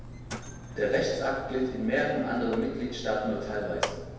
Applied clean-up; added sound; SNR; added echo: none; Mechanisms; 10 dB; reverberation time 1.2 s.